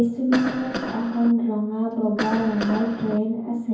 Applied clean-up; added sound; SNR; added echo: none; Cough; 8 dB; reverberation time 0.9 s.